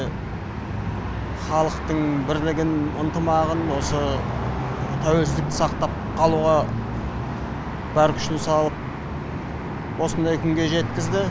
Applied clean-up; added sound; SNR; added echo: none; none; none; none.